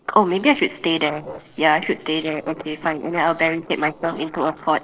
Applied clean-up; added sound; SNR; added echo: neural separator model SepFormer DNS4.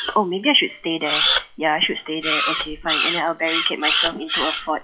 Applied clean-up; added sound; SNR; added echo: classical method WPE with log-MMSE.